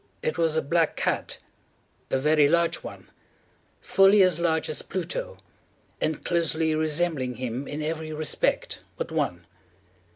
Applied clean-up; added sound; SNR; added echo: none; none; none; none.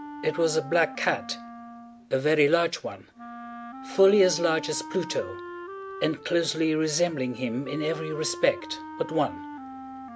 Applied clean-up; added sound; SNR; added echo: none; Wind instrument, woodwind instrument; 13 dB; none.